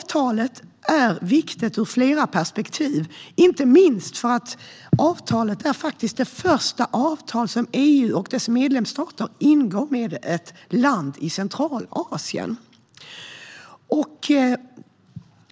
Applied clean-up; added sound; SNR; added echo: none; none; none; none.